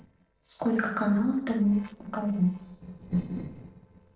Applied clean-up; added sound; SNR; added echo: neural separator model SepFormer DNS4.